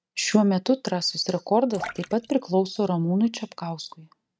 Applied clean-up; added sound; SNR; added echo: neural mask model RNNoise.